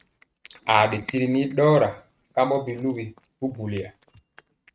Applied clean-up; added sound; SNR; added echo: neural mask model RNNoise.